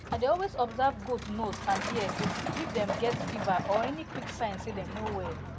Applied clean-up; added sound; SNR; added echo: none; Truck; 4 dB; none.